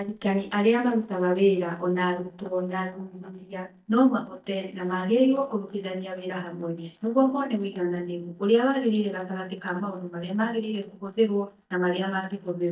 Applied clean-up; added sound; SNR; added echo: neural mask model DeepFilterNet 3.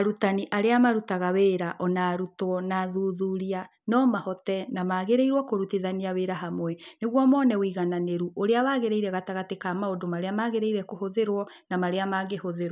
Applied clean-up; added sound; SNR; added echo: none; none; none; none.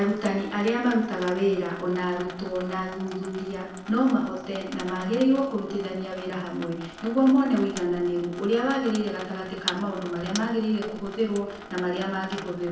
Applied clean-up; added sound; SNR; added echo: none; Sink (filling or washing) / Water tap, faucet; 15 dB; reverberation time 0.9 s.